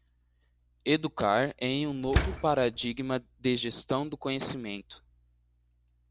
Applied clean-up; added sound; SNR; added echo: none; Slam; 1 dB; none.